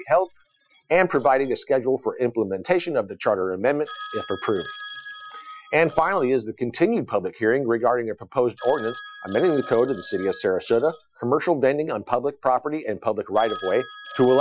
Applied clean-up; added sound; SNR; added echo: classical method Wiener filter.